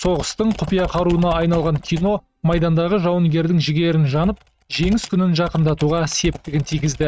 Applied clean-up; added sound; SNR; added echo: neural mask model RNNoise.